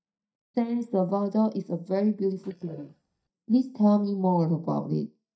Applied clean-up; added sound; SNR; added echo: neural mask model DeepFilterNet 3.